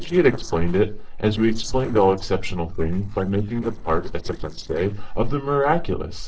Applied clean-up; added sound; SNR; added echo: neural separator model SepFormer DNS4.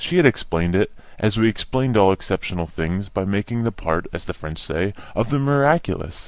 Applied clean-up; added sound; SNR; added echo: none; none; none; none.